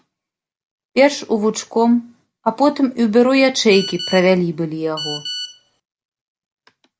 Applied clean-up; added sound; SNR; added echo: none; Telephone; 11 dB; none.